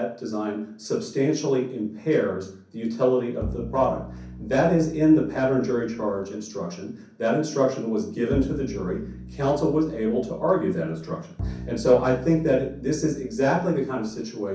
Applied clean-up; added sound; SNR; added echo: none; Bowed string instrument; 13 dB; reverberation time 0.6 s.